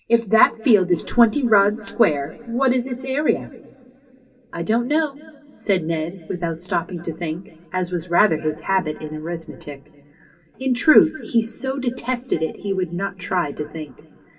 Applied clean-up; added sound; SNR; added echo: none; none; none; reverberation time 2.5 s.